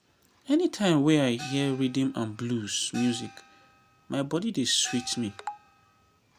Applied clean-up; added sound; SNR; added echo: none; Gong; 18 dB; none.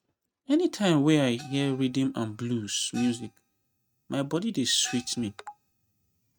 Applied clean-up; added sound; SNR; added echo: neural mask model RNNoise.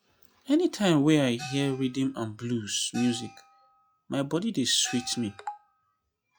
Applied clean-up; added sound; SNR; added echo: classical method log-MMSE.